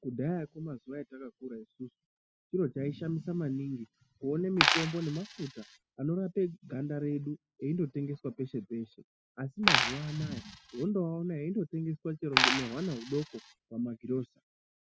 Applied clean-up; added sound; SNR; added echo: classical method spectral subtraction.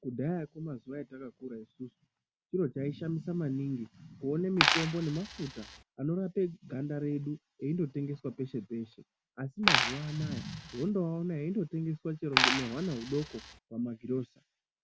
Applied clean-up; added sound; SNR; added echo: none; Coin (dropping); -3 dB; none.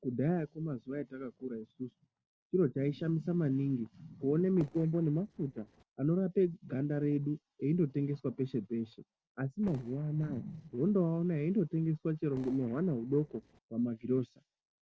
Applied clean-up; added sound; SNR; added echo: neural separator model SepFormer DNS4.